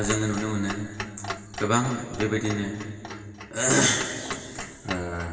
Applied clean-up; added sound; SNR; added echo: none; Clock; 11 dB; reverberation time 2.6 s.